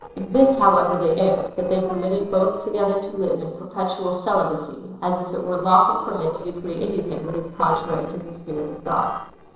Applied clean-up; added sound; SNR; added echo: neural separator model SepFormer DNS4.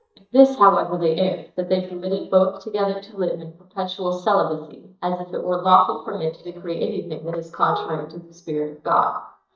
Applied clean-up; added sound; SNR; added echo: neural mask model DeepFilterNet 3.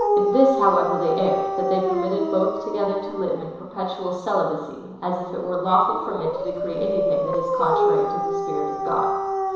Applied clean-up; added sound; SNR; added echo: none; Dog; 1 dB; reverberation time 1.0 s.